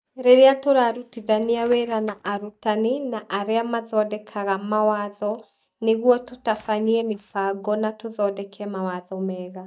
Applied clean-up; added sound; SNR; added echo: neural mask model DeepFilterNet 3.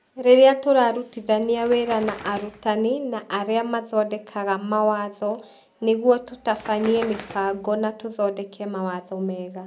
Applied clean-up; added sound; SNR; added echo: none; Bird; 18 dB; none.